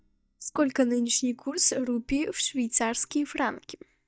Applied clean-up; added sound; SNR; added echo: neural mask model DeepFilterNet 3.